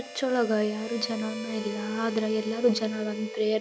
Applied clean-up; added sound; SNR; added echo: none; Harmonica; 10 dB; none.